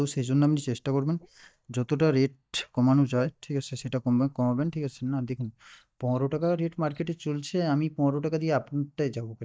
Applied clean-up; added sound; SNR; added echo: neural mask model DeepFilterNet 3.